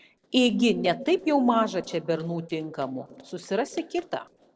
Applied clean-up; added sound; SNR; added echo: neural separator model SepFormer DNS4.